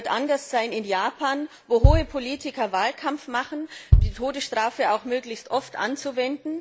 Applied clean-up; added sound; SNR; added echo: none; Bass drum; -2 dB; none.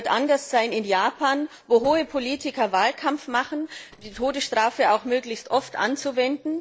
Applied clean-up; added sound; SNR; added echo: neural separator model SepFormer DNS4.